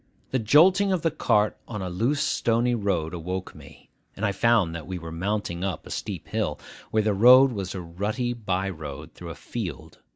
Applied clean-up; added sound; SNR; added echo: none; none; none; none.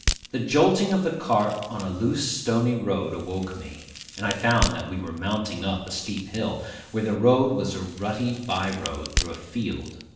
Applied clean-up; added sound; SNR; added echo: none; Crack; 9 dB; reverberation time 0.9 s.